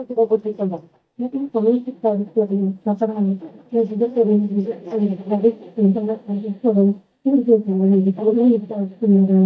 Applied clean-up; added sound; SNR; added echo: neural mask model DeepFilterNet 3.